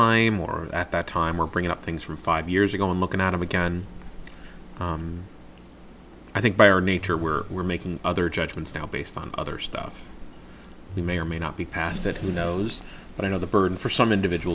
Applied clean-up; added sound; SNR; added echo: none; Meow / Purr + Bowed string instrument; 18 dB; none.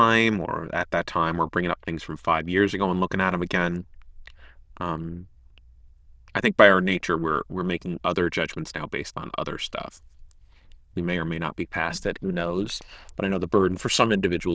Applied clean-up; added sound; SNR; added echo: neural diffusion model UNIVERSE++.